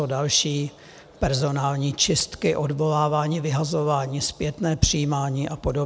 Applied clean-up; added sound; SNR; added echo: none; none; none; none.